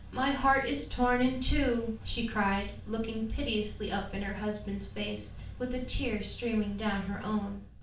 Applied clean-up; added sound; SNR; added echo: none; none; none; reverberation time 0.4 s.